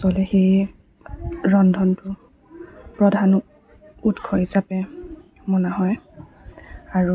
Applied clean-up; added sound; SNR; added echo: none; none; none; none.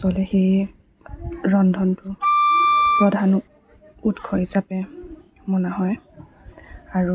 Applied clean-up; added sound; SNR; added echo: none; Wind instrument, woodwind instrument; -3 dB; none.